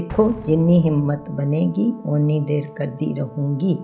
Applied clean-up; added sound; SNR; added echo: none; Brass instrument + Explosion; 19 dB; none.